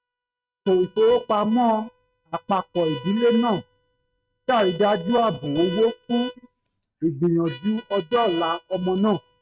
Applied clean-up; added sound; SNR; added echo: neural mask model RNNoise.